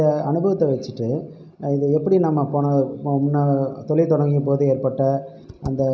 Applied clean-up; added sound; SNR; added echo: none; none; none; none.